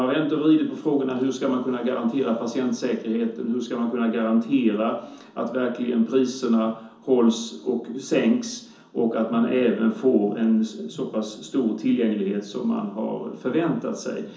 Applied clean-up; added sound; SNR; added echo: none; none; none; reverberation time 0.6 s.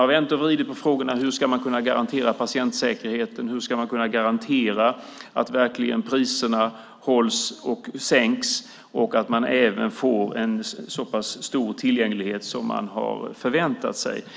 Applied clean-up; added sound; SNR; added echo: none; none; none; none.